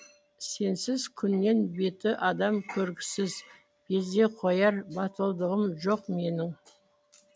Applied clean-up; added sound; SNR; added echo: none; none; none; none.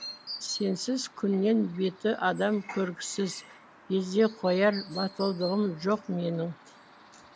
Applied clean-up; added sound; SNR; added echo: none; Chirp, tweet; 17 dB; none.